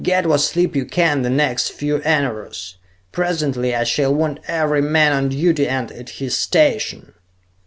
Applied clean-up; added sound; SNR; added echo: none; none; none; none.